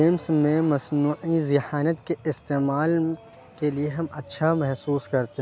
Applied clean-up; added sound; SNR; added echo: none; none; none; none.